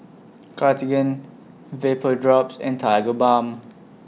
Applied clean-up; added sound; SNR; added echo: none; none; none; none.